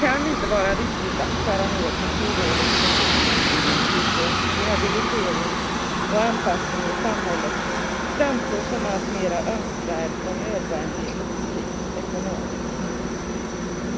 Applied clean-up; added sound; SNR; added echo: none; Aircraft; -5 dB; none.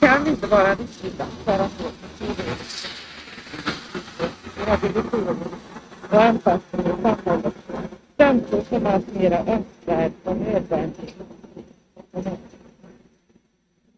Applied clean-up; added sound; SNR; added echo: neural mask model RNNoise.